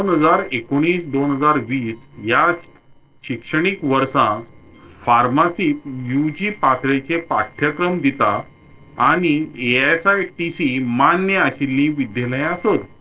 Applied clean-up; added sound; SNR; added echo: neural separator model SepFormer DNS4.